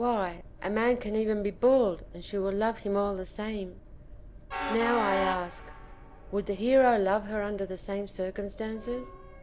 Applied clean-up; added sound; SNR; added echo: none; Train; 11 dB; none.